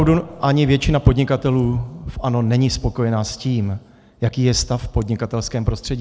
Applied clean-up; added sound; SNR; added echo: none; none; none; none.